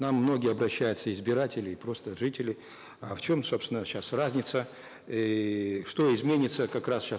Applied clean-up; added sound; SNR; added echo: none; none; none; none.